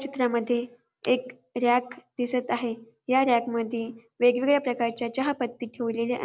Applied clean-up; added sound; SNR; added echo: none; none; none; none.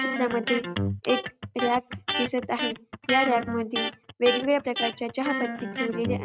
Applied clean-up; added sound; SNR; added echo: neural mask model RNNoise.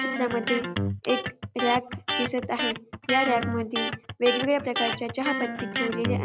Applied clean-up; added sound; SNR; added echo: none; Electric guitar; 2 dB; none.